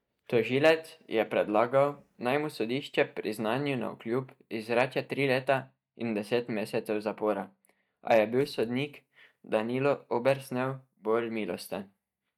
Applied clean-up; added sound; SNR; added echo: neural mask model DeepFilterNet 3.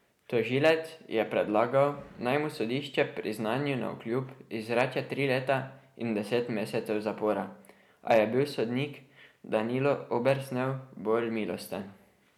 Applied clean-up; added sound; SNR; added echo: none; none; none; none.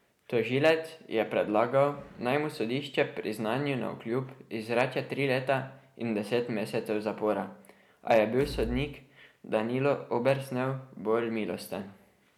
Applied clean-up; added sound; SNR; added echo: none; Door / Wood; 13 dB; none.